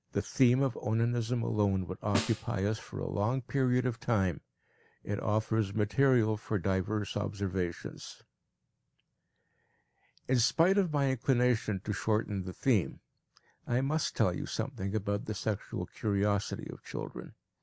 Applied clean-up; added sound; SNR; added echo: none; Snare drum; 9 dB; none.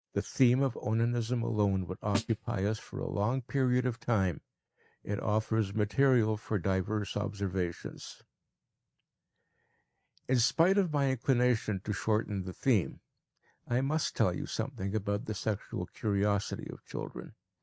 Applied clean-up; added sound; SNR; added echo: neural mask model RNNoise.